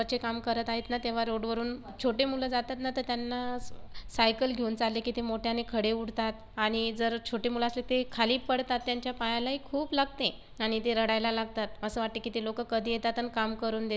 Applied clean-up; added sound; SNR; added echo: none; none; none; none.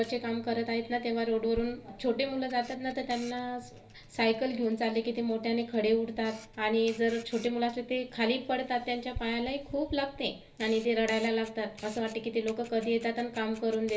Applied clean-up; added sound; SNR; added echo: none; Camera; 20 dB; reverberation time 0.3 s.